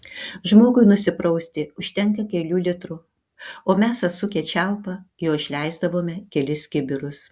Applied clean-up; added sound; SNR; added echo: none; none; none; none.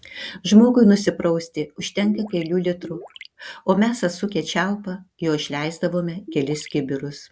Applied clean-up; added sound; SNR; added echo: none; Gurgling; 16 dB; none.